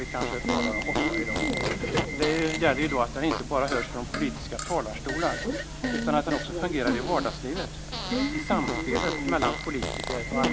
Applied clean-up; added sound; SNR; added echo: none; Subway, metro, underground / Alarm + Fart; 1 dB; none.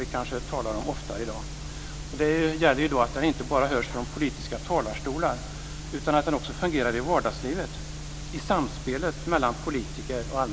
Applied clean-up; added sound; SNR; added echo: none; none; none; none.